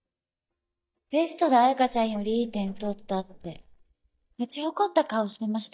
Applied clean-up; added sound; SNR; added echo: neural mask model DeepFilterNet 3.